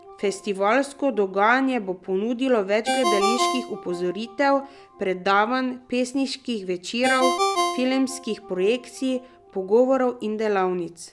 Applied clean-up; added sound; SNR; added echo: none; Ringtone; 7 dB; none.